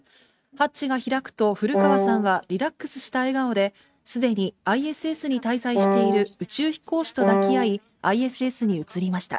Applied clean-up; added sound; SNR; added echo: neural mask model RNNoise.